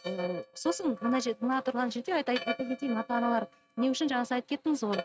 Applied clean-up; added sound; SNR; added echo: neural mask model RNNoise.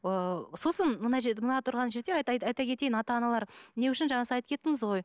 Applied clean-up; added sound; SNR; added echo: none; none; none; none.